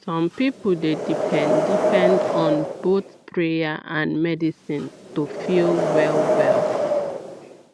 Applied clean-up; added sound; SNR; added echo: none; Wind; 0 dB; none.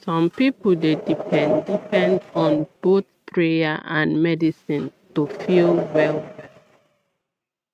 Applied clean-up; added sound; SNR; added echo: neural mask model RNNoise.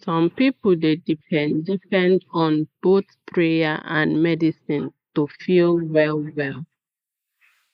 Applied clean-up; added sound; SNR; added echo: neural mask model Resemble Enhance denoiser.